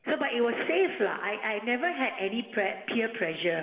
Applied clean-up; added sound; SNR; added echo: none; none; none; reverberation time 2.4 s.